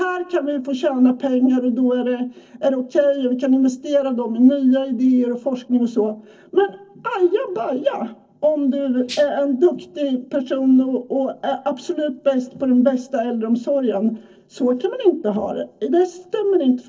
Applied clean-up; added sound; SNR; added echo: neural separator model SepFormer DNS4.